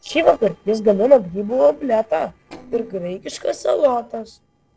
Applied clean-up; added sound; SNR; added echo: neural separator model SepFormer DNS4.